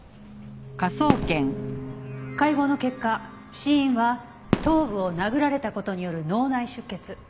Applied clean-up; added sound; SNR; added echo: none; Fireworks; 8 dB; none.